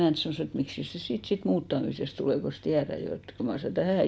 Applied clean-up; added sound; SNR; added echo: none; none; none; none.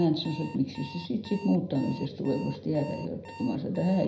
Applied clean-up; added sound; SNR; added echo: none; Alarm; 18 dB; reverberation time 0.7 s.